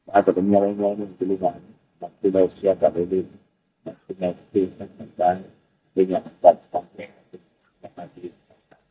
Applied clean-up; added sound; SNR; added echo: neural mask model DeepFilterNet 3.